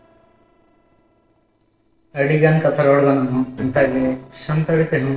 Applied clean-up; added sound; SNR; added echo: neural separator model SepFormer DNS4.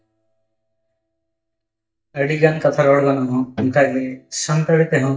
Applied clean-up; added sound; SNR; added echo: neural mask model DeepFilterNet 3.